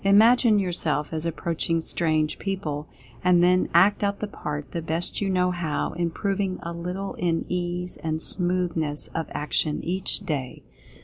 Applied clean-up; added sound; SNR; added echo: none; none; none; none.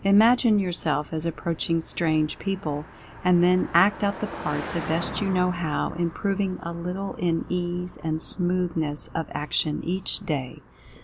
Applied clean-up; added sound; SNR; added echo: none; Car passing by; 16 dB; none.